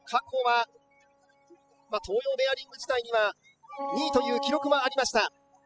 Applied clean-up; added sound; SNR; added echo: classical method spectral subtraction.